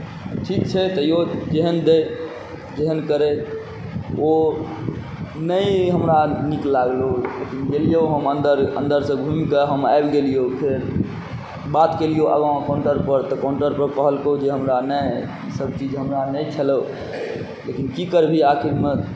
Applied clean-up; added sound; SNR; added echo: none; none; none; none.